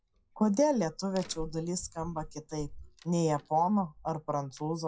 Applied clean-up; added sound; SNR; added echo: classical method WPE with log-MMSE.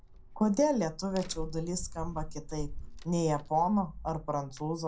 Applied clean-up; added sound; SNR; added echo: none; Crack; 10 dB; reverberation time 0.2 s.